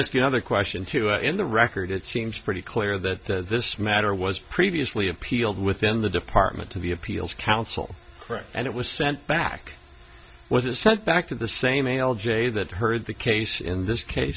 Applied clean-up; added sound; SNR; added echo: none; none; none; none.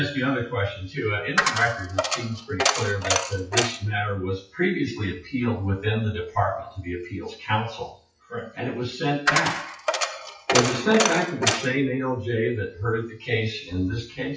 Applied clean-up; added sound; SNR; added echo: classical method WPE with log-MMSE.